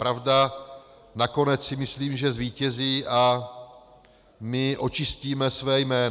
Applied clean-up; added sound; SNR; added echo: none; none; none; none.